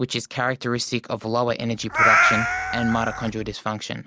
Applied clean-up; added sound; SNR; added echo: none; Meow; -4 dB; none.